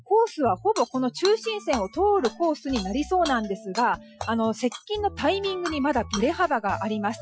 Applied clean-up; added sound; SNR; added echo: classical method Wiener filter.